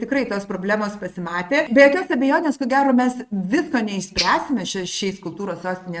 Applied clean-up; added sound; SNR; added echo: neural mask model RNNoise.